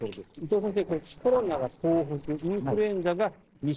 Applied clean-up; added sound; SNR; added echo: neural separator model SepFormer DNS4.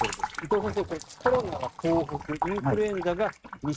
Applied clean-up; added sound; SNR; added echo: neural mask model RNNoise.